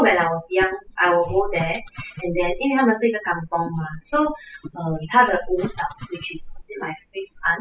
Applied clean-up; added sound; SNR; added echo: classical method spectral subtraction.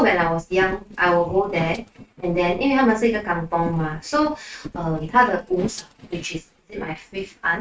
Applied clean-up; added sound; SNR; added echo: neural mask model RNNoise.